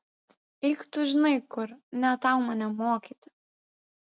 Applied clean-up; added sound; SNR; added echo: none; none; none; none.